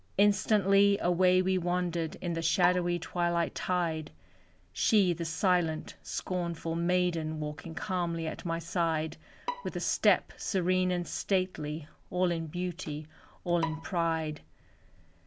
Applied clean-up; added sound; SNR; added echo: none; Bowed string instrument; 14 dB; none.